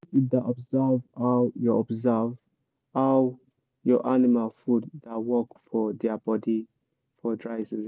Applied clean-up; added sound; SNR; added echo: none; none; none; none.